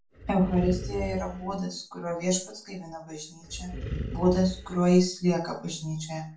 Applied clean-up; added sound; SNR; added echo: none; Animal; 8 dB; reverberation time 0.3 s.